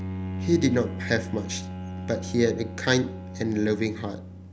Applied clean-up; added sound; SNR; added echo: none; Bowed string instrument; 8 dB; none.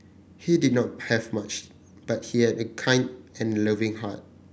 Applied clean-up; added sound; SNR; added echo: none; none; none; none.